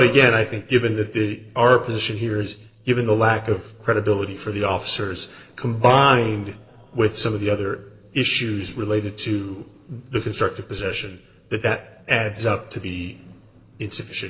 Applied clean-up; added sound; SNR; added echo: neural separator model SepFormer DNS4.